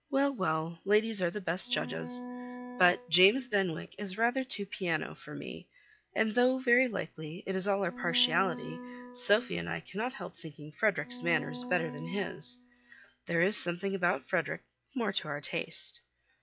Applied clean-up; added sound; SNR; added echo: classical method log-MMSE.